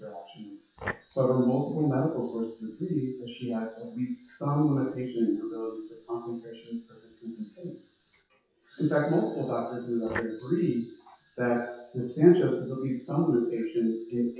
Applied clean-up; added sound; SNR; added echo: classical method WPE with log-MMSE.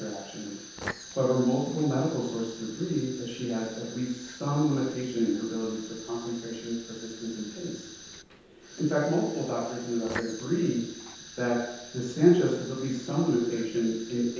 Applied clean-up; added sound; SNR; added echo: none; Fire; 15 dB; reverberation time 0.9 s.